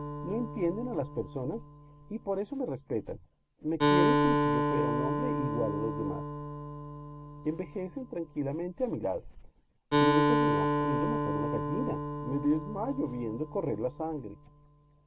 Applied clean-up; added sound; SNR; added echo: none; Acoustic guitar; -3 dB; none.